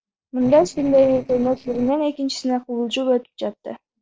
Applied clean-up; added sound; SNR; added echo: neural separator model SepFormer DNS4.